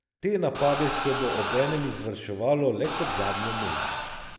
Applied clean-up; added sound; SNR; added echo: none; Crowd; 3 dB; none.